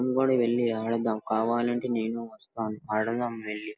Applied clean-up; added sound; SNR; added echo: none; none; none; none.